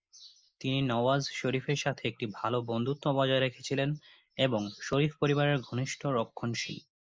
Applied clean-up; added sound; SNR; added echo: neural mask model Resemble Enhance denoiser.